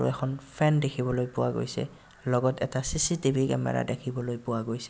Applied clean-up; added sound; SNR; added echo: none; none; none; none.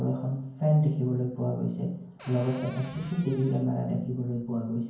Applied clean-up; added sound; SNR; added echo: none; Cupboard open or close; 18 dB; reverberation time 0.9 s.